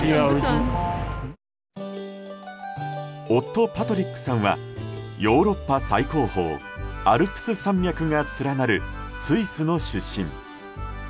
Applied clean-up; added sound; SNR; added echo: none; none; none; none.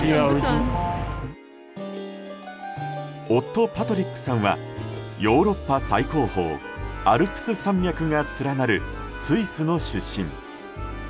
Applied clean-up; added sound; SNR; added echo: none; Harp; 18 dB; none.